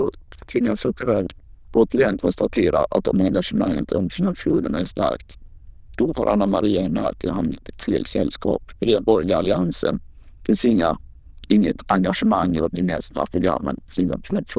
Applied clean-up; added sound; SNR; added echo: neural diffusion model UNIVERSE++.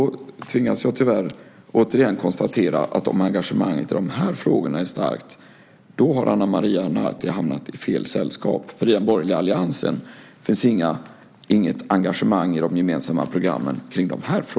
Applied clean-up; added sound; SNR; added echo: none; none; none; none.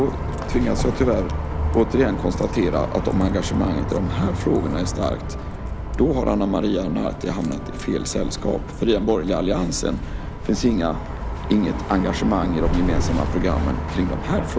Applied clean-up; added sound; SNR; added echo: none; Bus; 3 dB; none.